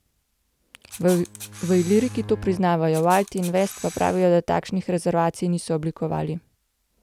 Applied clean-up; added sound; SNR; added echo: none; Bowed string instrument + Camera; 15 dB; none.